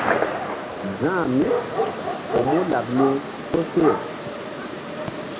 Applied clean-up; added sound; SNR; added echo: none; Gunshot, gunfire; 1 dB; none.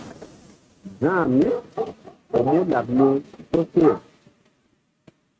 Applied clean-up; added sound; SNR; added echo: neural mask model RNNoise.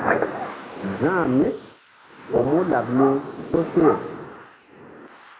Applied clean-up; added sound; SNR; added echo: neural mask model Resemble Enhance denoiser.